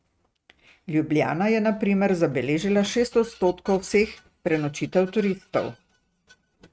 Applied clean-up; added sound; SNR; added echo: neural mask model RNNoise.